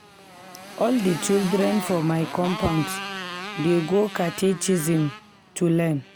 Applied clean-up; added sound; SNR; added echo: none; Motorcycle; 11 dB; none.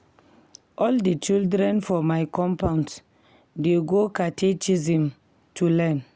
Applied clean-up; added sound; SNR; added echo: none; none; none; none.